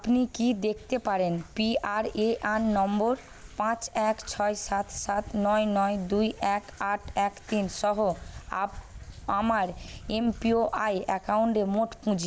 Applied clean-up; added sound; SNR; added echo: none; none; none; none.